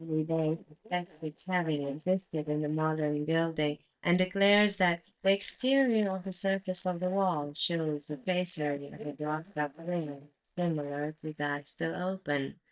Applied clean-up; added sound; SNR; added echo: neural mask model DeepFilterNet 3.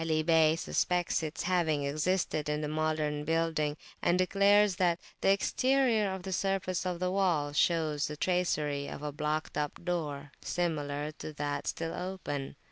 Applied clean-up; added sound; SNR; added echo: none; none; none; none.